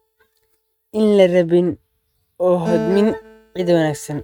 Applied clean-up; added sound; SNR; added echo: neural mask model RNNoise.